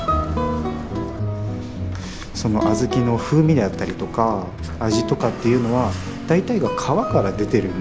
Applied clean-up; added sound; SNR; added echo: none; none; none; none.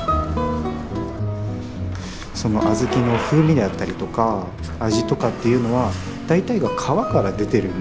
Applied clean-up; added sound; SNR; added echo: none; Bicycle; 18 dB; none.